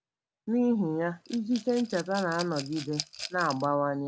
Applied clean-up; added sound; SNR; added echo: none; Rattle / Glass; 13 dB; none.